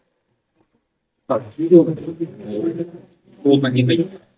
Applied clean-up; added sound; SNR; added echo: neural mask model DeepFilterNet 3.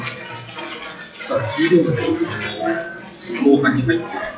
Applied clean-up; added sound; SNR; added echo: classical method WPE with log-MMSE.